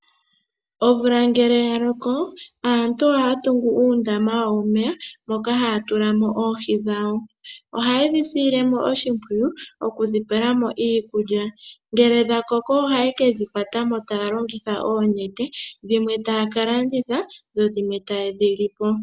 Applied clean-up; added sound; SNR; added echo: none; none; none; none.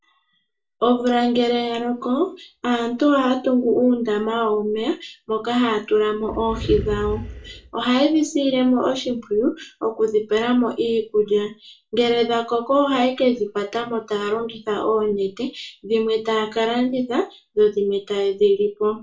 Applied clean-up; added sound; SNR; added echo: none; Animal; 10 dB; reverberation time 0.2 s.